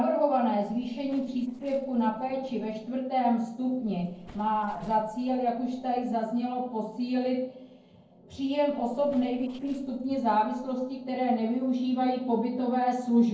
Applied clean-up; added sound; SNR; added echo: neural separator model SepFormer DNS4.